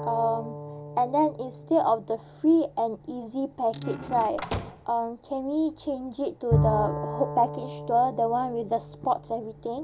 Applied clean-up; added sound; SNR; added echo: none; Squeak / Slam / Wood + Bowed string instrument; 7 dB; none.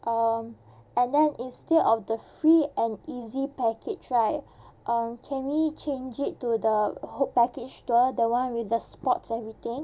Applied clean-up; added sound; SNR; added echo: none; none; none; none.